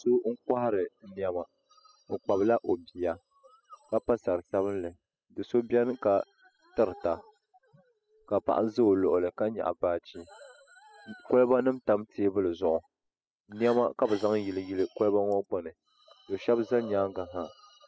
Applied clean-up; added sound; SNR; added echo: classical method spectral subtraction.